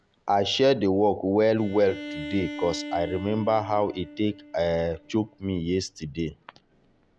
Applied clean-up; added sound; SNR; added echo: none; Bowed string instrument; 15 dB; none.